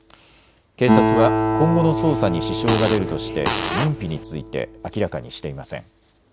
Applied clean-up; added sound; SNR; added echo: none; Acoustic guitar + Fart; 0 dB; none.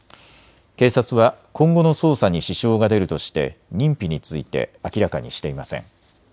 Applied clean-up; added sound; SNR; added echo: none; none; none; none.